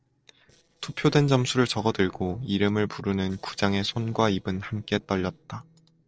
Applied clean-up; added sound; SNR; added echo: neural separator model SepFormer DNS4.